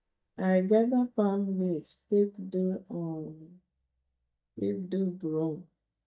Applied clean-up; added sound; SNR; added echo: neural mask model DeepFilterNet 3.